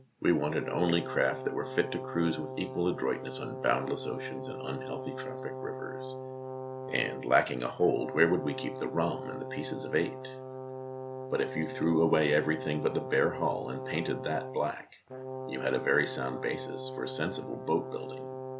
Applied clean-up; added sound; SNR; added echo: none; Brass instrument; 8 dB; none.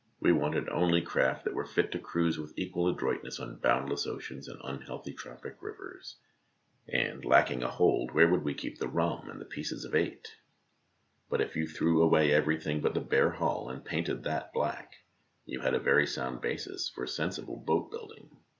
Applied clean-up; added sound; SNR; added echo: none; none; none; none.